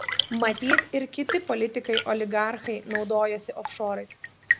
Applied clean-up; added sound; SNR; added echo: none; Tap / Fill (with liquid) / Trickle, dribble / Chirp, tweet / Engine; 3 dB; none.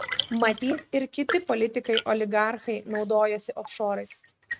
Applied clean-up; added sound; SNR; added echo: neural mask model RNNoise.